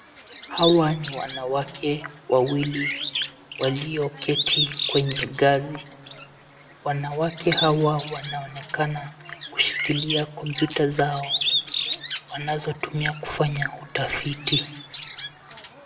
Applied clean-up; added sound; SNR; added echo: none; Bird; 4 dB; reverberation time 0.9 s.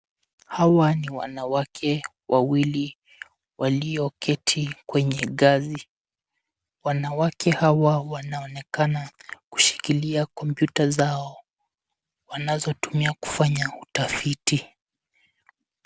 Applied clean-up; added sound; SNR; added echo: none; none; none; none.